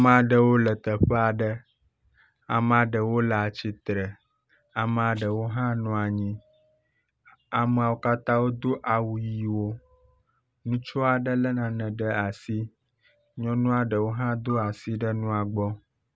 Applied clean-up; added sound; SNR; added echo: none; Telephone; 16 dB; none.